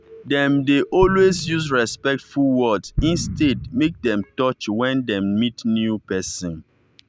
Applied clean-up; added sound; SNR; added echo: none; Explosion; 10 dB; none.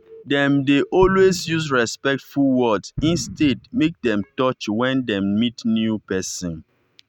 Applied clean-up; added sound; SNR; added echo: neural mask model RNNoise.